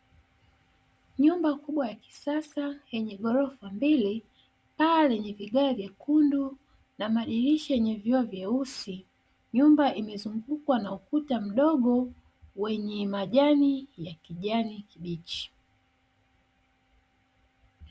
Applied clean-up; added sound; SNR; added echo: none; none; none; none.